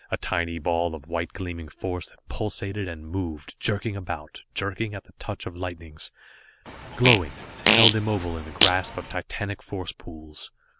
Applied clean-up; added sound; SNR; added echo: none; Fart; -4 dB; none.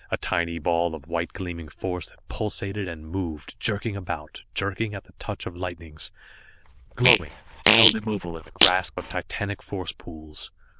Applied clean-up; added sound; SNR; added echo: neural diffusion model UNIVERSE++.